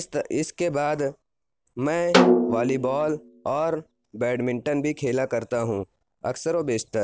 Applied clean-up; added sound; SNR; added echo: none; Snare drum; -2 dB; none.